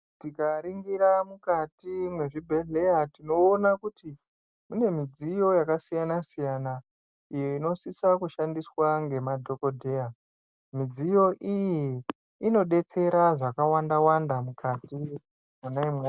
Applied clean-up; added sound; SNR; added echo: none; none; none; none.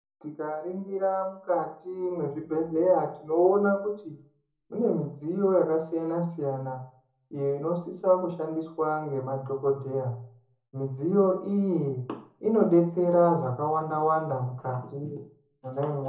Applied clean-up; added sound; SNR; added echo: none; none; none; reverberation time 0.6 s.